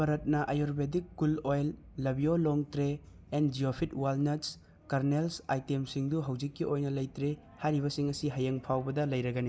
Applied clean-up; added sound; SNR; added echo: none; none; none; none.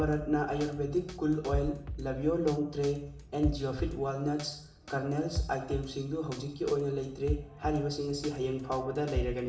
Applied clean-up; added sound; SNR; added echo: none; Drum kit; 8 dB; reverberation time 0.7 s.